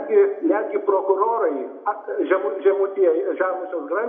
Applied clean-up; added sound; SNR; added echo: none; none; none; reverberation time 0.6 s.